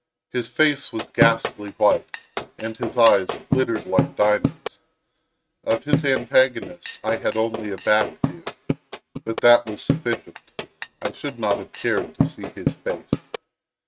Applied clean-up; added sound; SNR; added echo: neural mask model RNNoise.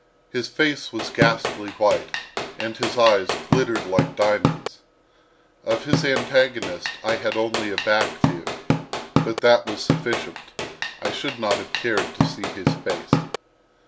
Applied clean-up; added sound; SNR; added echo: none; Drum / Drum kit; 1 dB; none.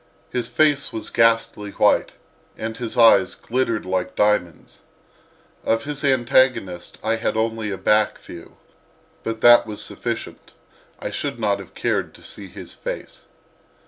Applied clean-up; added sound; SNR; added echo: none; none; none; none.